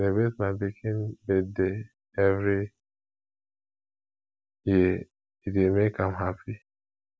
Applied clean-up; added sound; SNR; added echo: none; none; none; none.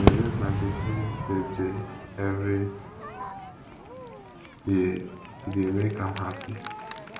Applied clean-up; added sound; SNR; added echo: none; Crowd / Fireworks; 2 dB; reverberation time 0.6 s.